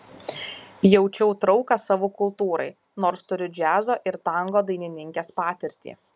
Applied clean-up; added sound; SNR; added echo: none; none; none; none.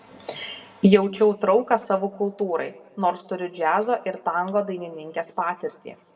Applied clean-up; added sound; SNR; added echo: none; none; none; reverberation time 1.0 s.